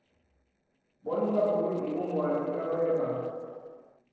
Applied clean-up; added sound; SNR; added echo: neural separator model SepFormer DNS4.